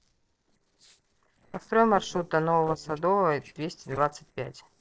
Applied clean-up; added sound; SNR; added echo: neural separator model SepFormer DNS4.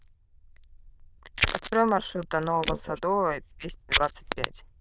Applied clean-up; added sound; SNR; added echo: neural diffusion model UNIVERSE++.